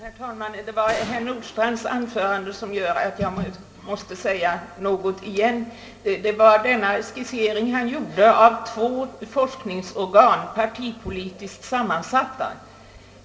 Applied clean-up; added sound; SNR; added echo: none; Gunshot, gunfire; 17 dB; reverberation time 1.6 s.